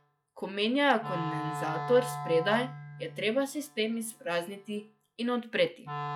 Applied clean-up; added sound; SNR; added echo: classical method log-MMSE.